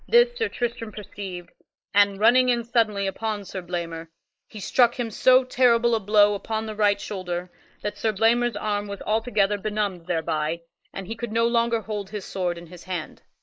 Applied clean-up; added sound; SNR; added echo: neural mask model Resemble Enhance denoiser.